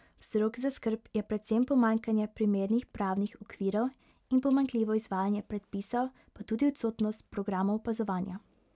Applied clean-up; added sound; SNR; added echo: none; none; none; none.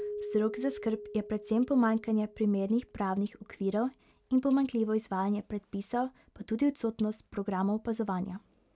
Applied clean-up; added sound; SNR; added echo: none; Keyboard (musical); 16 dB; none.